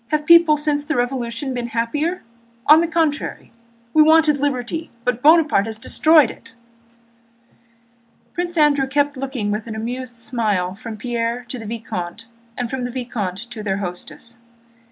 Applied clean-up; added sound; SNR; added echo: none; none; none; none.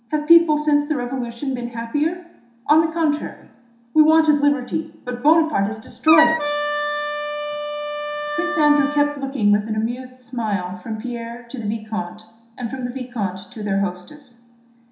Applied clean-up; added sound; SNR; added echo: none; Wind instrument, woodwind instrument; 3 dB; reverberation time 0.7 s.